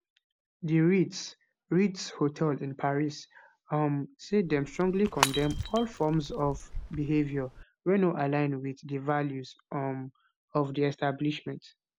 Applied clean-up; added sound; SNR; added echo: none; Shatter / Crushing; 7 dB; none.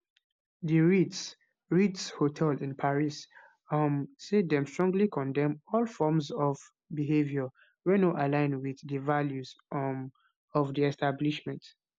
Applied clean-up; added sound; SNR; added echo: none; none; none; none.